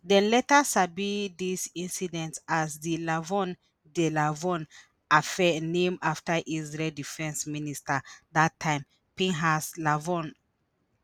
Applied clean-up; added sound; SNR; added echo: none; none; none; none.